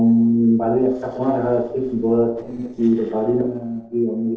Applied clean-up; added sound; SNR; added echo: neural separator model SepFormer DNS4.